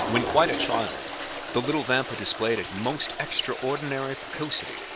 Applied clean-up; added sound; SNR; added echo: none; Toilet flush; 6 dB; none.